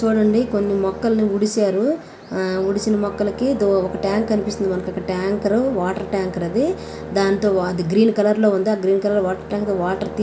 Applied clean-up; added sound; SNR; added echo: none; Brass instrument; 14 dB; none.